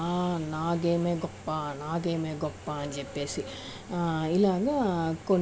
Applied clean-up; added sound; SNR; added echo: none; none; none; none.